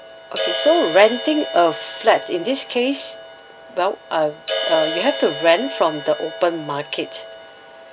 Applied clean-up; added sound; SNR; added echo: none; Crash cymbal; 9 dB; none.